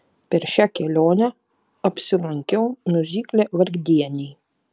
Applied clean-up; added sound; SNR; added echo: none; none; none; none.